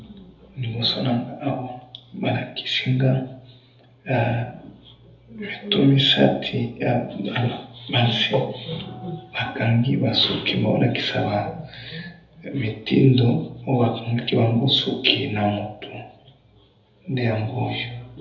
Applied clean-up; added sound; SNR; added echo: none; none; none; reverberation time 0.7 s.